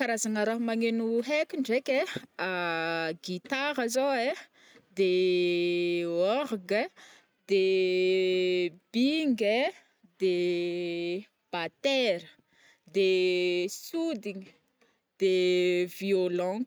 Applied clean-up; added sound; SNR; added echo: none; none; none; none.